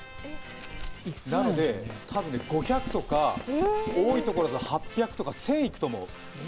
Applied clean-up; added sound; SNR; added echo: none; Tools + Bathtub (filling or washing); 11 dB; none.